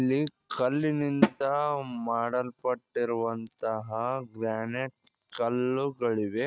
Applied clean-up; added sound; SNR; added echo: neural mask model RNNoise.